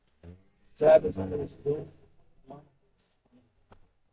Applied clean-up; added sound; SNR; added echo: neural mask model DeepFilterNet 3.